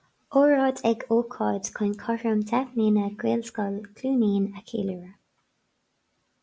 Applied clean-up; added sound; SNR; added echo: none; none; none; none.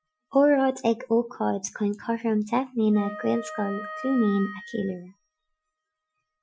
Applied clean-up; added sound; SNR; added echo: classical method Wiener filter.